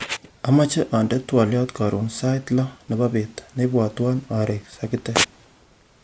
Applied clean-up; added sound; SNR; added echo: none; none; none; none.